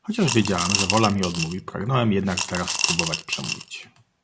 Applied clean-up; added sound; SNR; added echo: none; Coin (dropping) / Glass; 4 dB; none.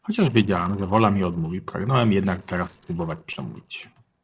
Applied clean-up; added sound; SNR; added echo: neural separator model SepFormer DNS4.